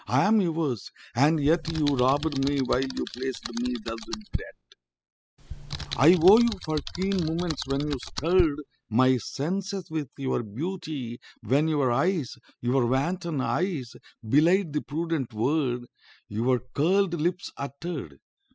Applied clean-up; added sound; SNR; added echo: classical method spectral subtraction.